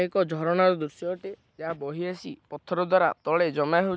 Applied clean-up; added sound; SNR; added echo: none; none; none; none.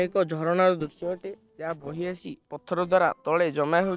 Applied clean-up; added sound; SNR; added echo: neural separator model SepFormer DNS4.